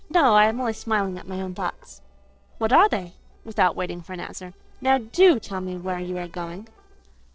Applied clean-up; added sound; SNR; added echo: neural separator model SepFormer DNS4.